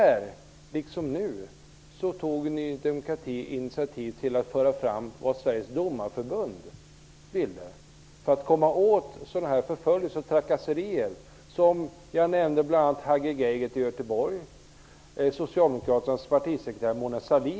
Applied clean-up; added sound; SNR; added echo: none; none; none; none.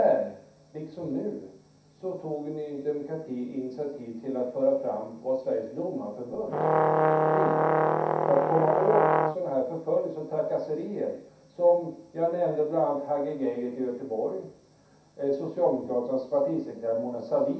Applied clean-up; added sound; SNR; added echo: none; Brass instrument; -5 dB; reverberation time 0.7 s.